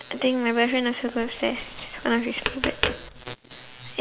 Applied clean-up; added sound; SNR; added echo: none; Tap; 6 dB; none.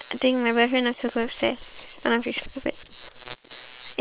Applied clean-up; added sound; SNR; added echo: neural separator model SepFormer WHAM!.